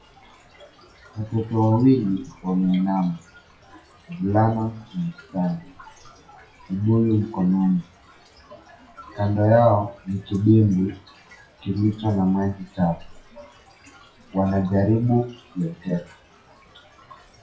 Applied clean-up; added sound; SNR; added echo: classical method WPE with log-MMSE.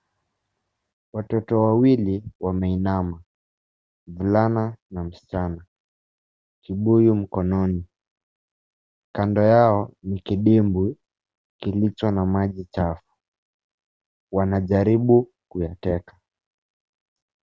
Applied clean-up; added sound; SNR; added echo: none; none; none; none.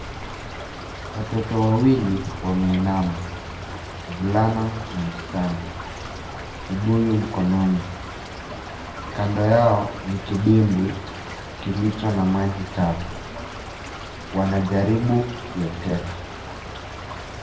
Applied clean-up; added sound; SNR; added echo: none; Stream / Trickle, dribble; 10 dB; reverberation time 0.7 s.